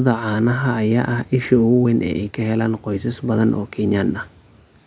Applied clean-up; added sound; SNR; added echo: none; none; none; none.